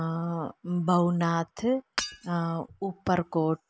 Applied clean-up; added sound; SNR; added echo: none; Shatter / Hammer; 11 dB; none.